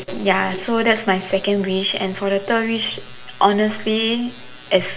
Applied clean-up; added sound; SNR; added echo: none; none; none; reverberation time 0.3 s.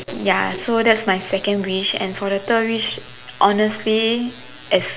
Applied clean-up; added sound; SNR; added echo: none; none; none; none.